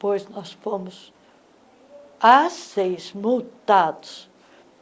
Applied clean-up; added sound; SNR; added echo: none; none; none; none.